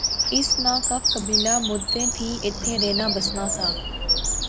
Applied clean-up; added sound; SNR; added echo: none; Bird vocalization, bird call, bird song; -4 dB; none.